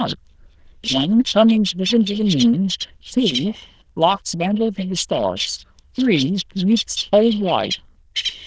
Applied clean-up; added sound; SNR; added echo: neural diffusion model UNIVERSE++.